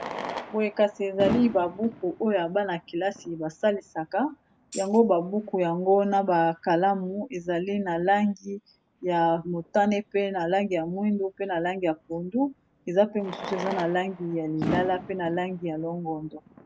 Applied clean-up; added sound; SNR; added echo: none; Tambourine + Fireworks; 13 dB; none.